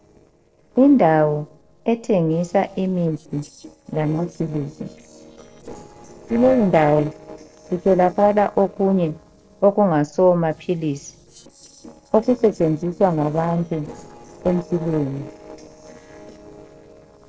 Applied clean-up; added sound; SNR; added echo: neural separator model SepFormer DNS4.